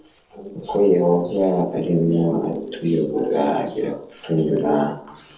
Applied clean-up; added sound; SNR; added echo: neural separator model SepFormer DNS4.